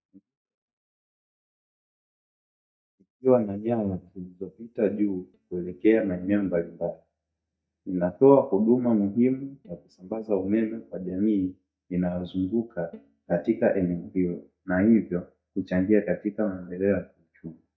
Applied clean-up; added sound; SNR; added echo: neural mask model DeepFilterNet 3.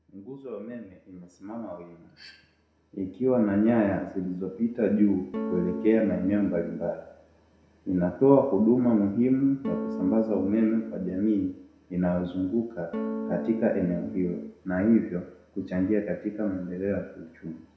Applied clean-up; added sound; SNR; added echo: none; Electric guitar / Strum; 7 dB; reverberation time 0.6 s.